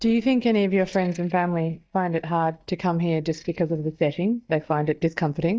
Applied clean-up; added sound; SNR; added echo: neural mask model DeepFilterNet 3.